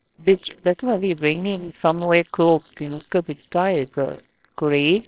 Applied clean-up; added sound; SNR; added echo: neural separator model SepFormer WHAMR!.